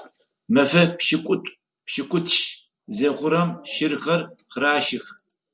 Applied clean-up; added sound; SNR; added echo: none; none; none; none.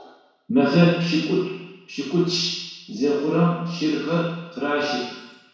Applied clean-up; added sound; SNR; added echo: none; none; none; reverberation time 1.1 s.